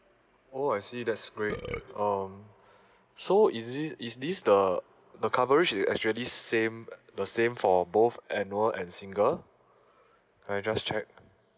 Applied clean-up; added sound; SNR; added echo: none; Burping, eructation; 8 dB; none.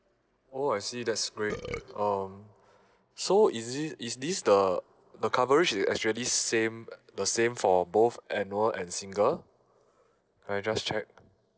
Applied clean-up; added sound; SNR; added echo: neural separator model SepFormer DNS4.